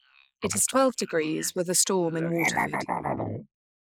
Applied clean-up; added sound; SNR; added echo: neural mask model Resemble Enhance denoiser.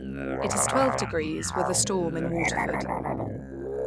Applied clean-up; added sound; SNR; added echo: none; Musical instrument; 0 dB; none.